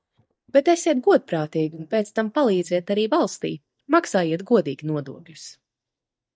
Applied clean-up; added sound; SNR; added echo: neural mask model DeepFilterNet 3.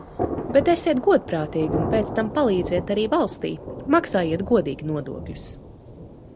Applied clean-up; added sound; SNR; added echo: none; Thunder; 8 dB; none.